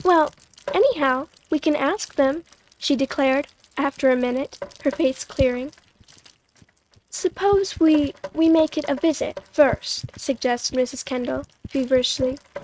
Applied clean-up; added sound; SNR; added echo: neural mask model RNNoise.